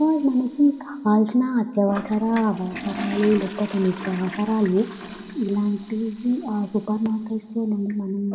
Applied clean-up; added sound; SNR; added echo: none; Toilet flush; 16 dB; reverberation time 2.0 s.